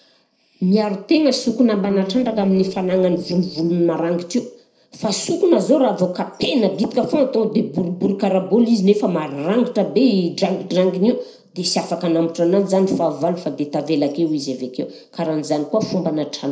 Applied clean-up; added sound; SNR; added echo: neural separator model SepFormer DNS4.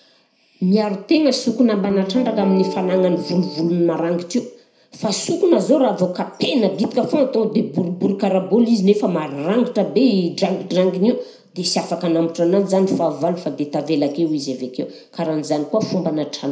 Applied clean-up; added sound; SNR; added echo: none; Guitar; 10 dB; reverberation time 0.5 s.